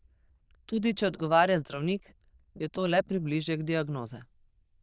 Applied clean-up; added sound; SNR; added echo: neural diffusion model UNIVERSE++.